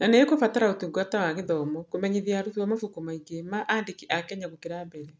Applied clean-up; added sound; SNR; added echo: none; none; none; none.